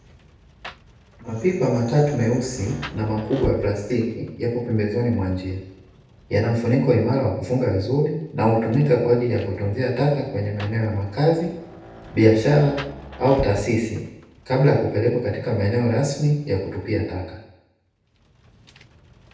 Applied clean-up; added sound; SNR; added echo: none; Rain; 19 dB; reverberation time 0.8 s.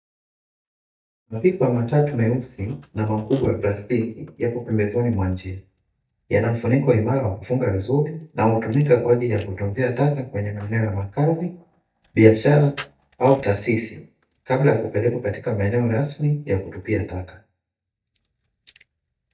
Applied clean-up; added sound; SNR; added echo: neural mask model DeepFilterNet 3.